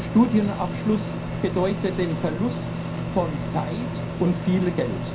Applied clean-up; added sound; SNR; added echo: none; Microwave oven; 4 dB; reverberation time 0.3 s.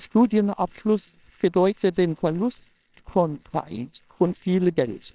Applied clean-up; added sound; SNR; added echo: neural separator model SepFormer WHAMR!.